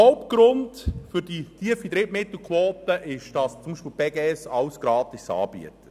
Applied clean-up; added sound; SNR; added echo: none; none; none; none.